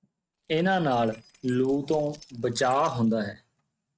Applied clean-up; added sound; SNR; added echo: neural mask model RNNoise.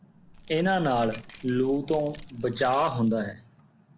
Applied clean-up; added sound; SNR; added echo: none; Keys jangling; 12 dB; none.